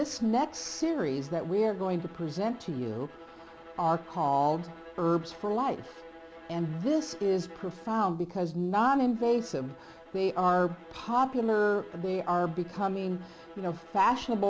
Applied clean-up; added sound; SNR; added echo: none; Bowed string instrument; 20 dB; none.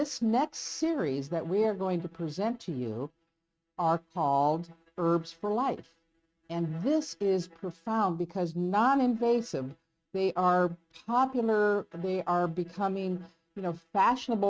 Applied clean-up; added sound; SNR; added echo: neural mask model RNNoise.